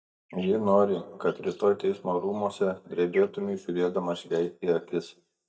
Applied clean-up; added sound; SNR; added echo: neural mask model DeepFilterNet 3.